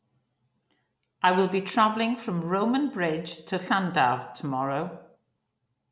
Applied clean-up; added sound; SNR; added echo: none; none; none; none.